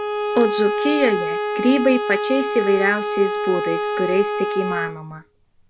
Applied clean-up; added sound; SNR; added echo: none; Bowed string instrument; 2 dB; none.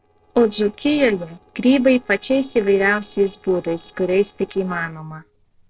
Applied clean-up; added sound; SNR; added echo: neural separator model SepFormer DNS4.